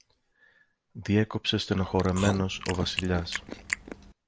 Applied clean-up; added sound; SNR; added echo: none; Chewing, mastication; 7 dB; none.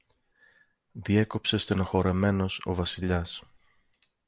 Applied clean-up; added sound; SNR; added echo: none; none; none; none.